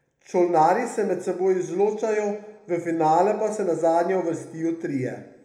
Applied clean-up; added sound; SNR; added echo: none; none; none; reverberation time 0.7 s.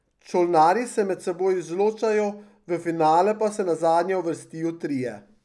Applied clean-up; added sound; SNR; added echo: none; none; none; none.